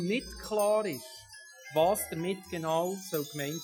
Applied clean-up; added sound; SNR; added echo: classical method Wiener filter.